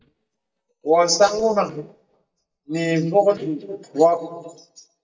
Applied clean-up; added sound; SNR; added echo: neural mask model DeepFilterNet 3.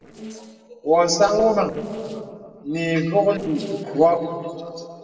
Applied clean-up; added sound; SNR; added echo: neural separator model SepFormer DNS4.